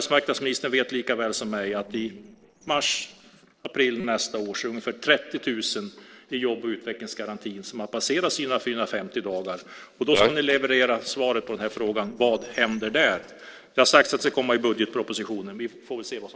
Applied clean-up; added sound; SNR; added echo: neural separator model SepFormer DNS4.